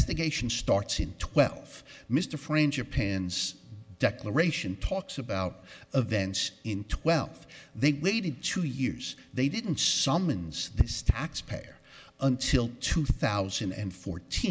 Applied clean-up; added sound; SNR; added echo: none; none; none; none.